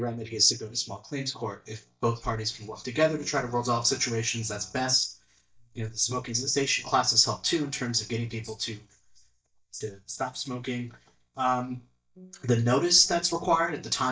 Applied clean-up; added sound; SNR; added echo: neural mask model DeepFilterNet 3.